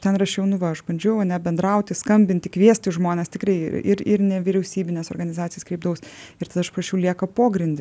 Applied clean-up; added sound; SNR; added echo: none; none; none; none.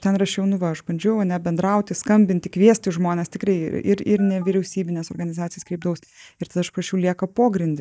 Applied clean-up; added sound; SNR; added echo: neural mask model DeepFilterNet 3.